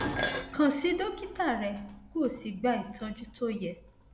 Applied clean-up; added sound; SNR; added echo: none; Dishes, pots, and pans; 8 dB; none.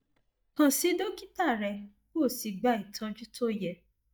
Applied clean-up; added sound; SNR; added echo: neural mask model DeepFilterNet 3.